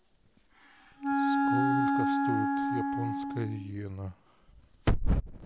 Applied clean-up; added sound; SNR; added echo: none; Wind instrument, woodwind instrument; -5 dB; none.